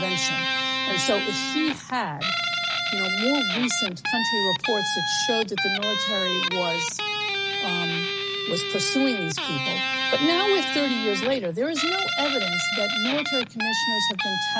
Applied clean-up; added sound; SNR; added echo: none; Guitar; -2 dB; none.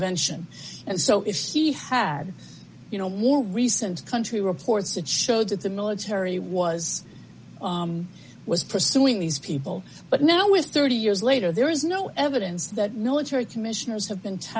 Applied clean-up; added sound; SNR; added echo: none; none; none; none.